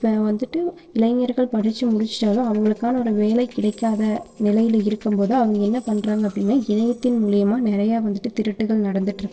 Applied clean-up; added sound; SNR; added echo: neural separator model SepFormer DNS4.